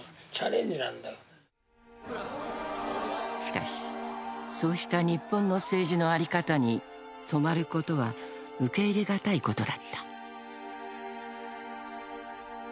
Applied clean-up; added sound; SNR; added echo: none; none; none; none.